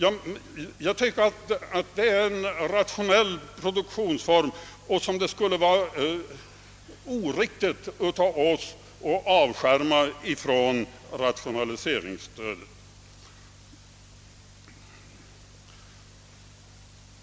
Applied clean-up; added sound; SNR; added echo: none; none; none; none.